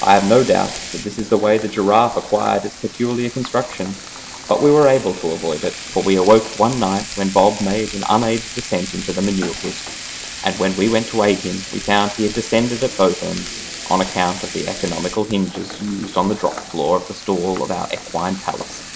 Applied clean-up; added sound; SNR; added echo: none; Frying (food); 12 dB; none.